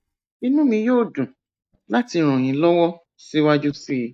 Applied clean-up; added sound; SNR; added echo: neural mask model DeepFilterNet 3.